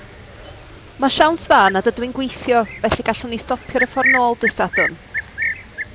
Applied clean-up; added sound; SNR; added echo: none; Cricket; 3 dB; none.